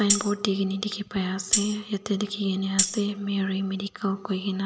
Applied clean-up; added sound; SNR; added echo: none; Tambourine; 4 dB; none.